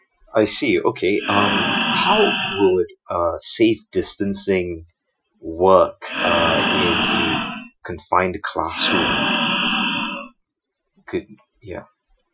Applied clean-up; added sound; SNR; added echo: classical method Wiener filter.